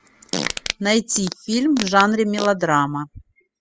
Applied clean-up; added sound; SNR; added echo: classical method spectral subtraction.